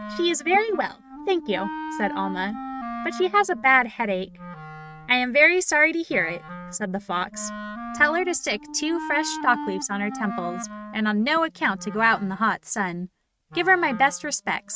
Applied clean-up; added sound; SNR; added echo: neural mask model RNNoise.